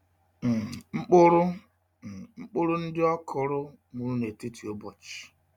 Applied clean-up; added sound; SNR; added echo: none; none; none; none.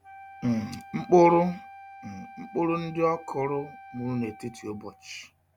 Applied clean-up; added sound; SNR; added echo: none; Wind instrument, woodwind instrument; 19 dB; none.